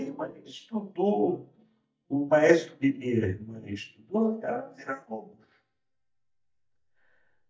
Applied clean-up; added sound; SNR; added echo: neural mask model DeepFilterNet 3.